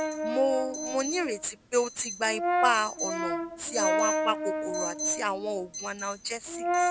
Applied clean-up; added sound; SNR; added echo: none; Brass instrument + Alarm; 0 dB; none.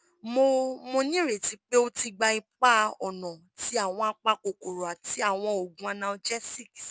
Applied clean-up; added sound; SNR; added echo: none; none; none; none.